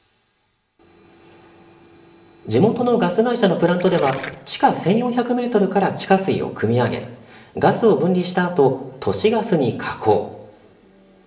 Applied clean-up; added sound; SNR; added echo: none; Gurgling; 18 dB; reverberation time 0.8 s.